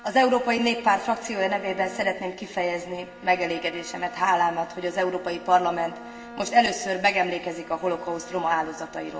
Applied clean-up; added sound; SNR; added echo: none; Bowed string instrument; 20 dB; reverberation time 2.4 s.